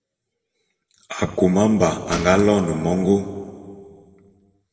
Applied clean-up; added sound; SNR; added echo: none; Gunshot, gunfire; 14 dB; reverberation time 1.6 s.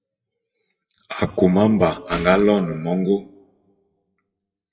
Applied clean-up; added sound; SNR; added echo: classical method WPE with log-MMSE.